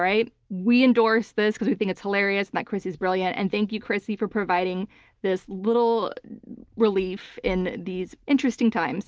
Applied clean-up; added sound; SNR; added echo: none; none; none; none.